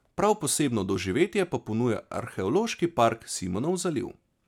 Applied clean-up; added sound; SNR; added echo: none; none; none; none.